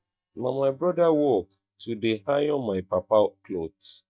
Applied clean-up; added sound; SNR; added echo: neural mask model DeepFilterNet 3.